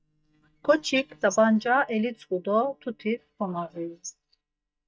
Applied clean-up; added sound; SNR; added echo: neural mask model DeepFilterNet 3.